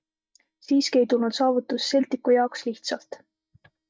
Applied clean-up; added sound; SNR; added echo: neural mask model DeepFilterNet 3.